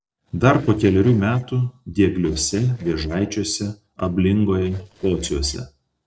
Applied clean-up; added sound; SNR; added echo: neural separator model SepFormer DNS4.